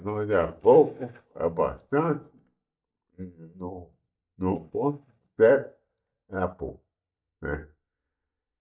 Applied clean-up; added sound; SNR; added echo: neural mask model DeepFilterNet 3.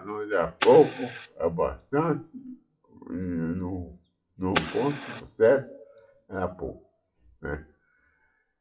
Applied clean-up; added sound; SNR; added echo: classical method WPE with log-MMSE.